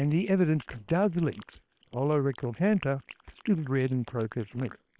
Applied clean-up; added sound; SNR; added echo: neural separator model SepFormer WHAM!.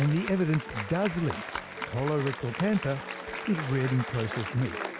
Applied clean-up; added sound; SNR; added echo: none; Applause; 9 dB; none.